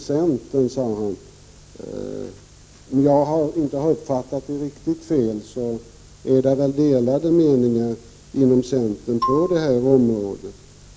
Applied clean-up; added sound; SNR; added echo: none; Marimba, xylophone; 10 dB; none.